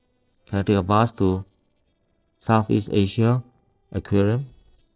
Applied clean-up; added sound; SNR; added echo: neural separator model SepFormer DNS4.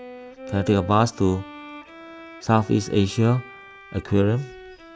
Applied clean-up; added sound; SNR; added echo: none; Bowed string instrument; 16 dB; none.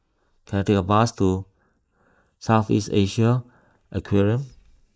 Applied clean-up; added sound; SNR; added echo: neural mask model Resemble Enhance denoiser.